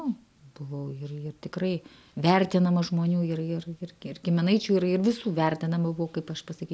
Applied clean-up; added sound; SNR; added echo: none; none; none; none.